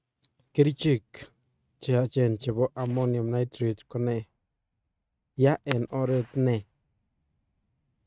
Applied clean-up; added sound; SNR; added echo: neural mask model RNNoise.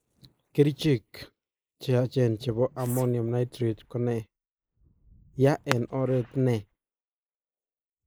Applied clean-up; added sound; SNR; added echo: neural mask model Resemble Enhance denoiser.